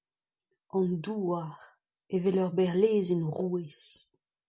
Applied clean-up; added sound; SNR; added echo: none; none; none; none.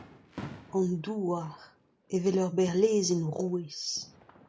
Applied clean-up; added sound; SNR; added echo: none; Fireworks; 20 dB; none.